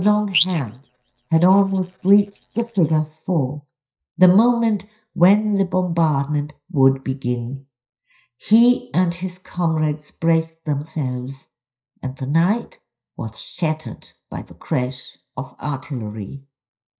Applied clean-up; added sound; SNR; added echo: neural mask model DeepFilterNet 3.